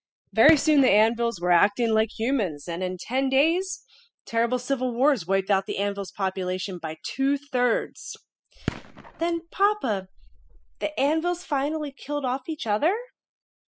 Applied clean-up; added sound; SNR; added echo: classical method spectral subtraction.